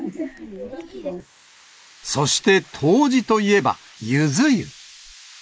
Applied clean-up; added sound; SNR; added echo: neural mask model Resemble Enhance denoiser.